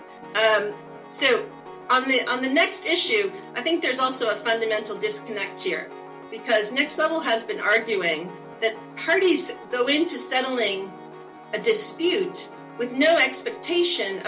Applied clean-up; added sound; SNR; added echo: none; Piano; 16 dB; reverberation time 0.2 s.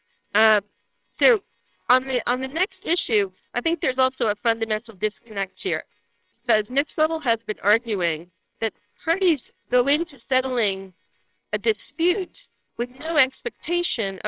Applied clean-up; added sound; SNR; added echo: neural separator model SepFormer WHAMR!.